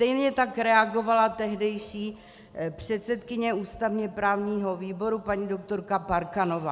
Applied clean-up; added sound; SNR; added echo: none; none; none; none.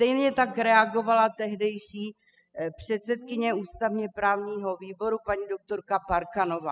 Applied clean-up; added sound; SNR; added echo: classical method spectral subtraction.